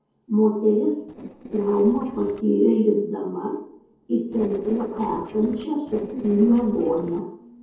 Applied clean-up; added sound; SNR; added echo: neural separator model SepFormer DNS4.